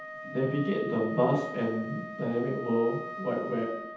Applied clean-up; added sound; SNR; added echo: none; Wind instrument, woodwind instrument; 10 dB; reverberation time 0.8 s.